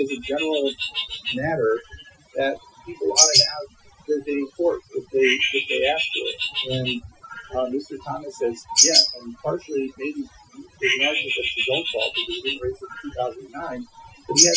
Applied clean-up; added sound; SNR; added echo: classical method Wiener filter.